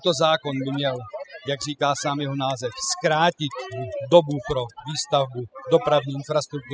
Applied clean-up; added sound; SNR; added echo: classical method spectral subtraction.